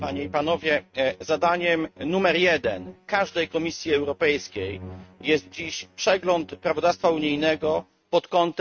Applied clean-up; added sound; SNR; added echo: neural mask model RNNoise.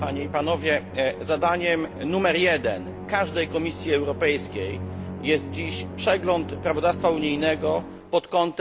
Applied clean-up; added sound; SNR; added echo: none; Musical instrument; 10 dB; none.